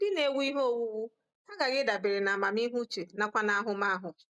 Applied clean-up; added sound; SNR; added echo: none; none; none; none.